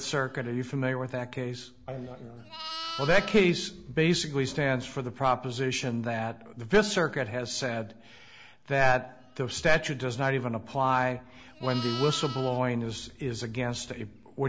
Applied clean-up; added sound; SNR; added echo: none; Livestock, farm animals, working animals; 17 dB; none.